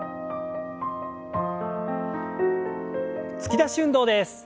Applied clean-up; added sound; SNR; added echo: none; none; none; none.